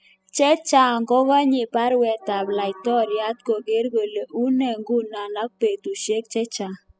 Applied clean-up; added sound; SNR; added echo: classical method spectral subtraction.